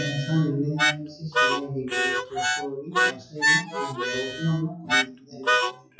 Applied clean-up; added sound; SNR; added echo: classical method WPE with log-MMSE.